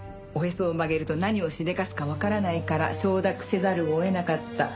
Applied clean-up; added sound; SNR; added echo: none; none; none; none.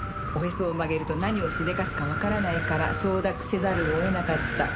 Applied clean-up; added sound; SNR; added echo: none; Wind; 3 dB; none.